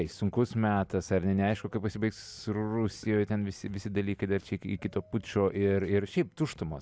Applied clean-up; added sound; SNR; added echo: none; none; none; none.